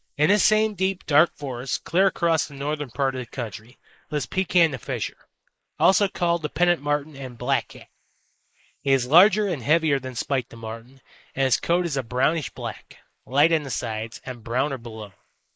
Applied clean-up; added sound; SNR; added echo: neural mask model Resemble Enhance denoiser.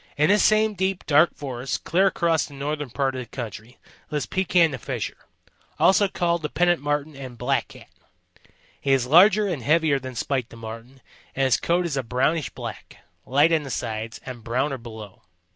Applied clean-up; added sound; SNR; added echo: none; none; none; none.